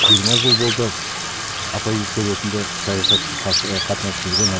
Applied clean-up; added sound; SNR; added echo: none; Bird + Bathtub (filling or washing); -3 dB; none.